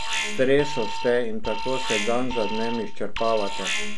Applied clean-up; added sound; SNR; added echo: none; Alarm; 0 dB; none.